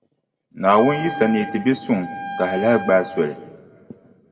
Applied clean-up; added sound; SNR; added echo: none; Wind instrument, woodwind instrument; 10 dB; reverberation time 1.5 s.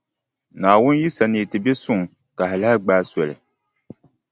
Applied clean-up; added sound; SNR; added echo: none; none; none; none.